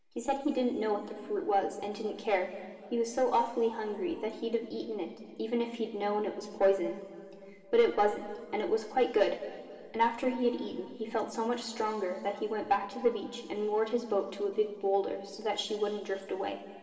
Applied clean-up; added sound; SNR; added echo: none; none; none; reverberation time 2.4 s.